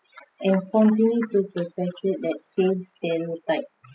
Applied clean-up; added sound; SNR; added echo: classical method spectral subtraction.